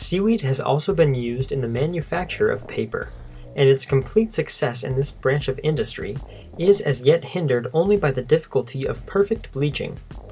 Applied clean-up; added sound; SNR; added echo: none; Drum kit; 18 dB; none.